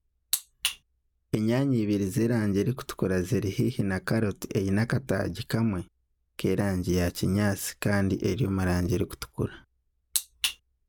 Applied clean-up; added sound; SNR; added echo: none; none; none; none.